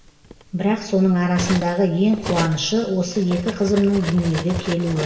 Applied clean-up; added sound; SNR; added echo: none; Cutlery, silverware; 12 dB; reverberation time 1.1 s.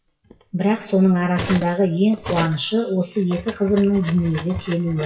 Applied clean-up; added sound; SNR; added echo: classical method WPE with log-MMSE.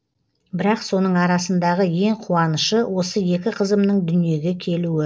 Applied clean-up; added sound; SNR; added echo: none; none; none; none.